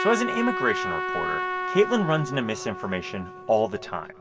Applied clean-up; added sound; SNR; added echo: none; Trumpet; 5 dB; reverberation time 1.9 s.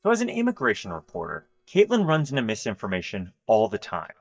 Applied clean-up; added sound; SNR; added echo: neural mask model DeepFilterNet 3.